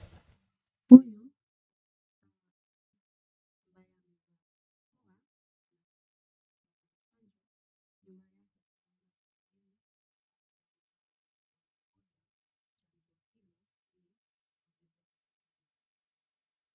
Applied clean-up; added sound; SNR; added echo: neural mask model DeepFilterNet 3.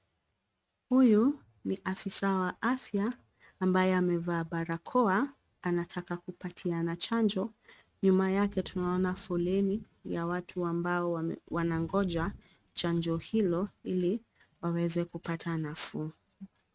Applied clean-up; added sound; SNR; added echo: neural mask model RNNoise.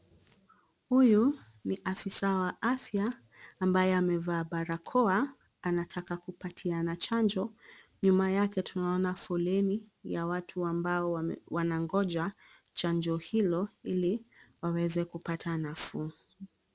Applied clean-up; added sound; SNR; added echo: none; none; none; none.